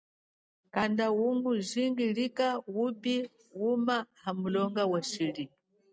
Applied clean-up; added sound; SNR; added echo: none; none; none; none.